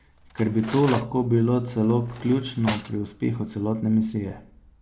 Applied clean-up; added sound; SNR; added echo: none; Cutlery, silverware; 14 dB; none.